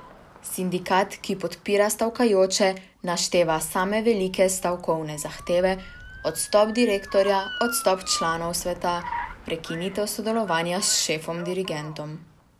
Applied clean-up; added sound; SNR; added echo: none; Motor vehicle (road) / Siren + Car; 15 dB; none.